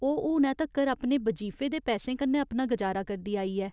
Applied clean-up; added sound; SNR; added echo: none; none; none; none.